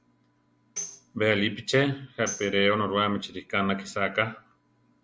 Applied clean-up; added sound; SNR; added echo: none; Tambourine; 15 dB; none.